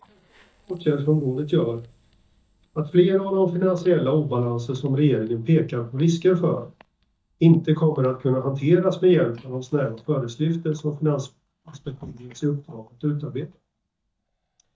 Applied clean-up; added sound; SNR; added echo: neural mask model DeepFilterNet 3.